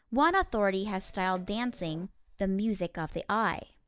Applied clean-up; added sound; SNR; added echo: neural mask model DeepFilterNet 3.